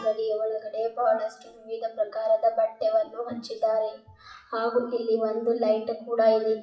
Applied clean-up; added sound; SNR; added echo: classical method WPE with log-MMSE.